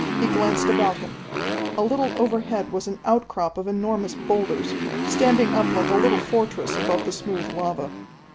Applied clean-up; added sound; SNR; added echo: none; Motorcycle; 3 dB; none.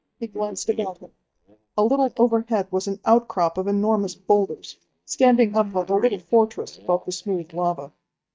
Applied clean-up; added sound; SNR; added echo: neural mask model DeepFilterNet 3.